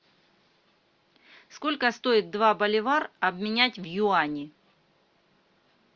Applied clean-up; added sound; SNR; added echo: none; none; none; none.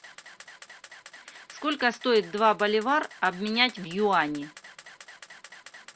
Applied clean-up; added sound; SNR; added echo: none; Camera; 20 dB; none.